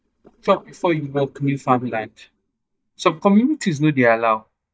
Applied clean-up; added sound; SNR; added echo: neural mask model DeepFilterNet 3.